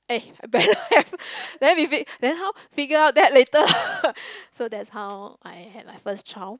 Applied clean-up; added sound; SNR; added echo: none; none; none; none.